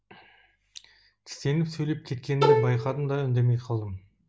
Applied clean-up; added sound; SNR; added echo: none; Bowed string instrument; -4 dB; none.